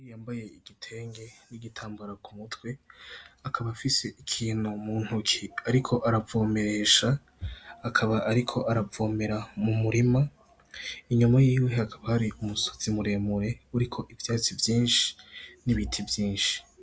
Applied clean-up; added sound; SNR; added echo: none; none; none; none.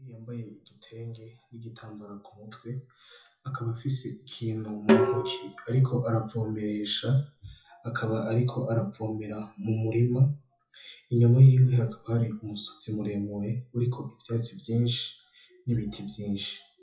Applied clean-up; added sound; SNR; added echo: classical method WPE with log-MMSE.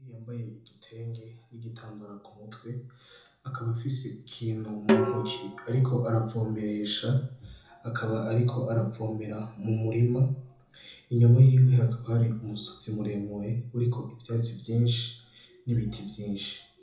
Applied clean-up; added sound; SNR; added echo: none; Snare drum; 3 dB; reverberation time 0.5 s.